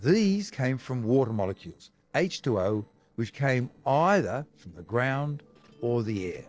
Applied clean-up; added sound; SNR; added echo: neural separator model SepFormer DNS4.